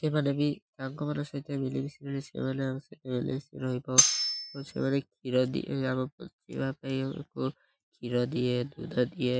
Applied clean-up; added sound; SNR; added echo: classical method Wiener filter.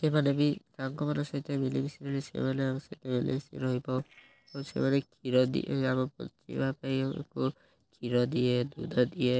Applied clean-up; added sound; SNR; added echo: neural separator model SepFormer DNS4.